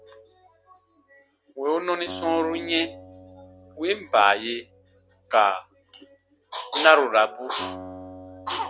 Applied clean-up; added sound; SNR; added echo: none; Acoustic guitar; 19 dB; none.